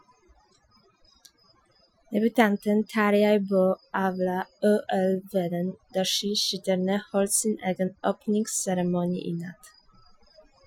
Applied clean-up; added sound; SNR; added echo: classical method Wiener filter.